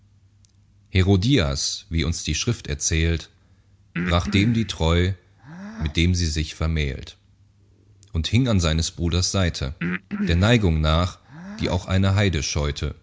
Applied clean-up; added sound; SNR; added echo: none; Breathing; 10 dB; none.